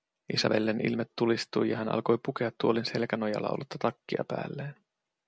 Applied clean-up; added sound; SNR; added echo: none; none; none; none.